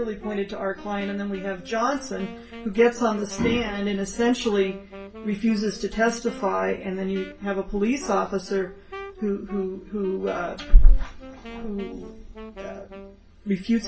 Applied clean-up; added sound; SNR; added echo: none; Wind instrument, woodwind instrument; 19 dB; reverberation time 0.2 s.